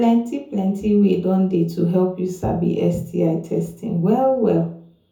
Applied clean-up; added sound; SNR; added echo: none; none; none; reverberation time 0.5 s.